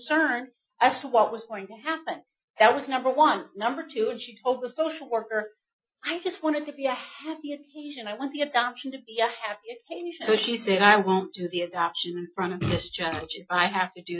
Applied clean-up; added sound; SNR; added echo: classical method Wiener filter.